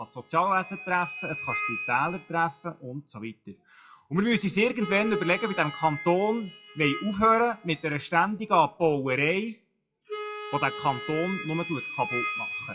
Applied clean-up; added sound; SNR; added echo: classical method WPE with log-MMSE.